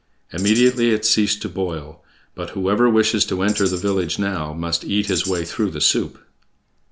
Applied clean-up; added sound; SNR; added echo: none; Tambourine; 14 dB; none.